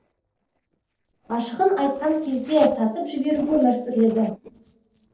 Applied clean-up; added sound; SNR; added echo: neural separator model SepFormer DNS4.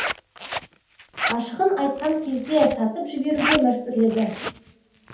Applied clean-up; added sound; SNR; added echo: none; Zipper (clothing); 6 dB; reverberation time 0.6 s.